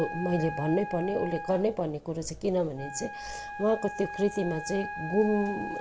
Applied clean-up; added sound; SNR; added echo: none; Wind instrument, woodwind instrument; 10 dB; none.